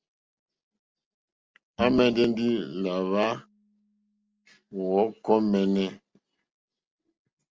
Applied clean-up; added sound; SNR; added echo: neural separator model SepFormer DNS4.